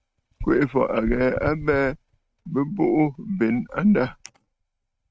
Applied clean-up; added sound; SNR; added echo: neural mask model RNNoise.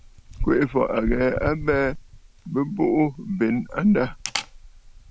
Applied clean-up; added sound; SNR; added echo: none; Camera; 10 dB; none.